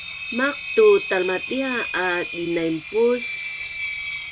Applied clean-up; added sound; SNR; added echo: none; Engine; 8 dB; none.